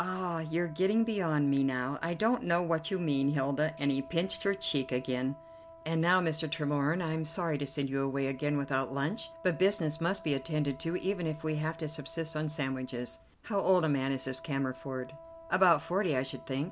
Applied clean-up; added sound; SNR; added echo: none; Wind instrument, woodwind instrument; 20 dB; none.